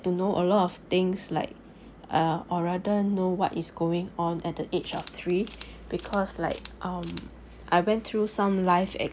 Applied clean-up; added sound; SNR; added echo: none; Camera; 20 dB; none.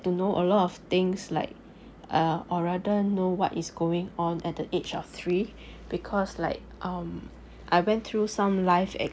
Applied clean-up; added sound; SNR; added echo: none; none; none; none.